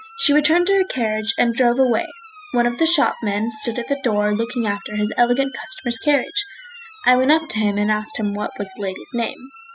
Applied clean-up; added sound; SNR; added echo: classical method spectral subtraction.